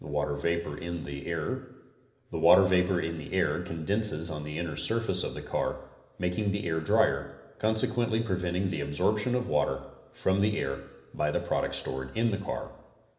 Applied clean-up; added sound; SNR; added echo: none; none; none; reverberation time 1.1 s.